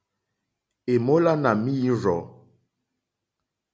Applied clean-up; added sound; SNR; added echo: none; none; none; none.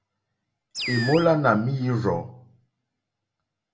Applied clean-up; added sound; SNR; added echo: none; Animal; 9 dB; reverberation time 0.2 s.